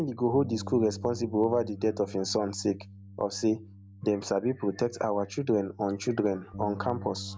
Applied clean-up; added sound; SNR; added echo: none; Bass guitar; 14 dB; none.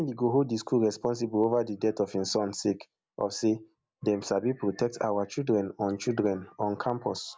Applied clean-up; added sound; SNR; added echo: none; none; none; none.